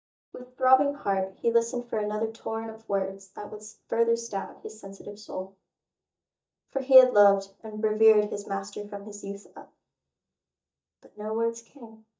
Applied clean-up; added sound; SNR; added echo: neural mask model DeepFilterNet 3.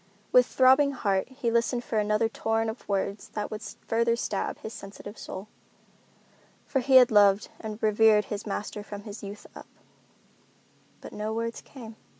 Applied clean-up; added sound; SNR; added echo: none; none; none; none.